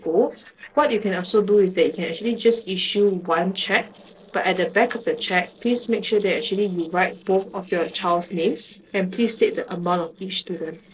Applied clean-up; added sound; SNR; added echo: neural separator model SepFormer DNS4.